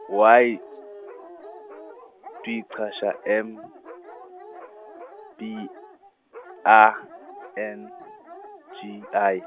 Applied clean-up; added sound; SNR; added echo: none; Dog; 18 dB; none.